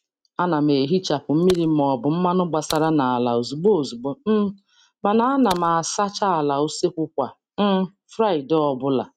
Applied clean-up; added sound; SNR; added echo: neural mask model RNNoise.